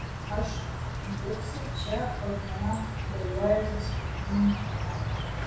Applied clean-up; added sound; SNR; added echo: none; Insect; 2 dB; reverberation time 0.6 s.